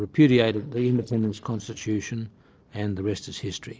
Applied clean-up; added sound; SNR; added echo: neural separator model SepFormer DNS4.